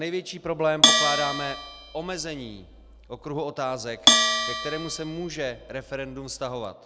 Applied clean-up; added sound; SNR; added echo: none; Bell; -4 dB; none.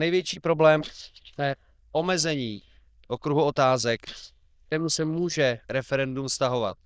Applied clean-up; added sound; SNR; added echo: neural diffusion model UNIVERSE++.